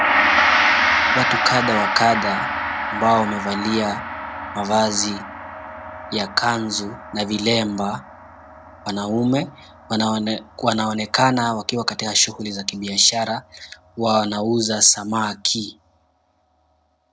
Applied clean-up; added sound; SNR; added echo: none; Gong; 3 dB; none.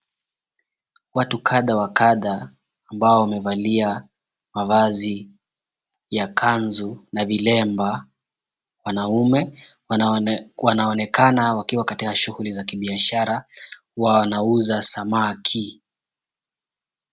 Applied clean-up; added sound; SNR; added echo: none; none; none; none.